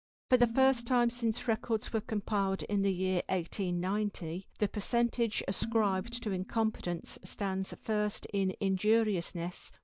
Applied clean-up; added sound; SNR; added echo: neural mask model DeepFilterNet 3.